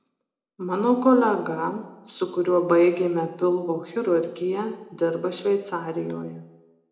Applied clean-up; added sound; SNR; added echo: none; none; none; reverberation time 0.6 s.